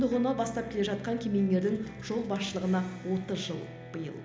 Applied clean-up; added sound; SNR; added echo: none; none; none; reverberation time 0.8 s.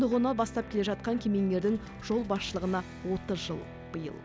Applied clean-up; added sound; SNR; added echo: none; none; none; none.